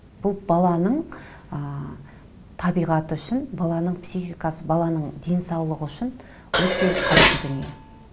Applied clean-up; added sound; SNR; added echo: none; Dishes, pots, and pans; -5 dB; none.